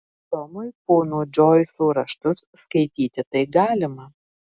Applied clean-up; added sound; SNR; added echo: none; none; none; none.